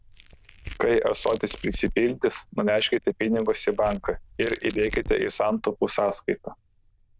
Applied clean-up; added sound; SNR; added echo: neural diffusion model UNIVERSE++.